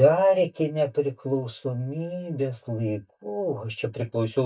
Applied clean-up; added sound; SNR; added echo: neural mask model DeepFilterNet 3.